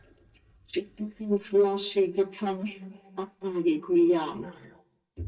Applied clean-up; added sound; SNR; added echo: neural mask model DeepFilterNet 3.